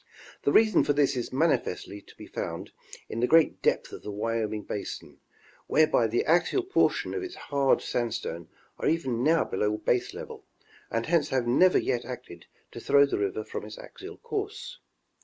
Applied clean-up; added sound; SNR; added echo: none; none; none; none.